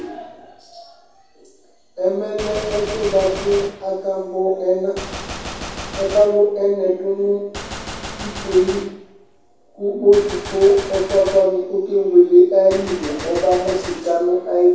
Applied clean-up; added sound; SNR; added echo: none; Gunshot, gunfire; 15 dB; reverberation time 0.7 s.